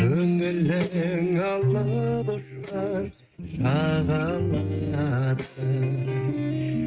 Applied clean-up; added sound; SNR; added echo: neural mask model RNNoise.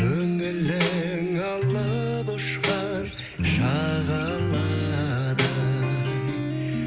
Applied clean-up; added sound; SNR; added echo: none; Tambourine; 10 dB; none.